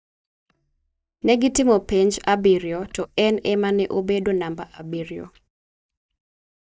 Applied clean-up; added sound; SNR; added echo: neural mask model DeepFilterNet 3.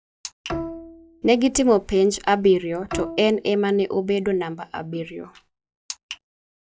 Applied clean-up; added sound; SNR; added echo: classical method log-MMSE.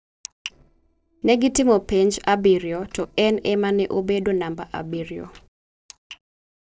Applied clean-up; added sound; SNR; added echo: neural separator model SepFormer DNS4.